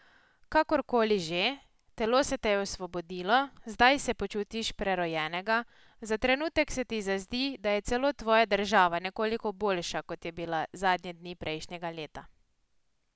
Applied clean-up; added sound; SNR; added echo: none; none; none; none.